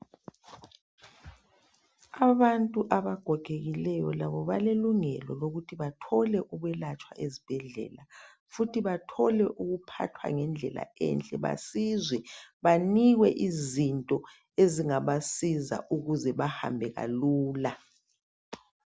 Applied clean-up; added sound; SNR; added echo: none; none; none; none.